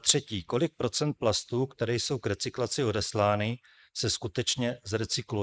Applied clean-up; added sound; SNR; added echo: neural mask model Resemble Enhance denoiser.